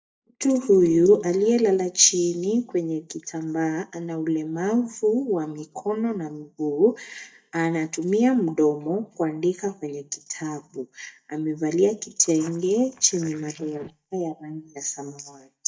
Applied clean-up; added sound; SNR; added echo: neural mask model DeepFilterNet 3.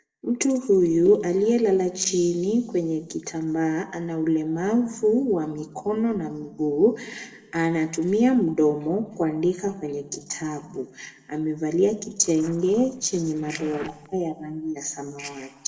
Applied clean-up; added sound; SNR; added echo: neural separator model SepFormer DNS4.